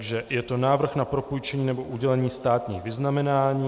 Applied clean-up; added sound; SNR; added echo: none; none; none; none.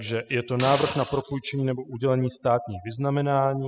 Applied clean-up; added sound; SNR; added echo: classical method spectral subtraction.